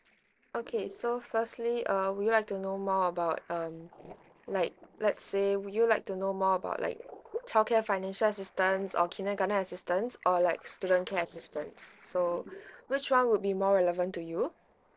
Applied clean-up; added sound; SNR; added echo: neural separator model SepFormer DNS4.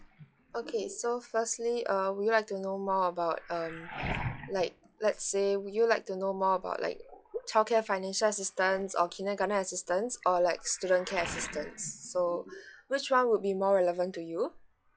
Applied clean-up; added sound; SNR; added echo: classical method log-MMSE.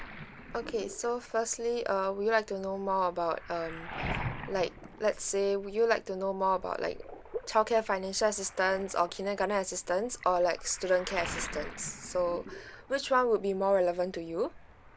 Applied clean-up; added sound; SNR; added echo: none; Waves, surf; 13 dB; none.